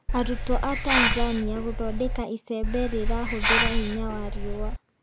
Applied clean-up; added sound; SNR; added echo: none; Hiss; -4 dB; none.